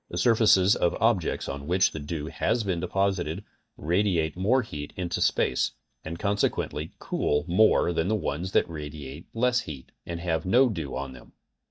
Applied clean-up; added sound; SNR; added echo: neural mask model DeepFilterNet 3.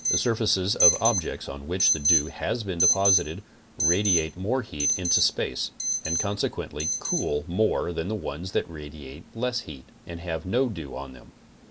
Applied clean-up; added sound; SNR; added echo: none; Alarm; 1 dB; none.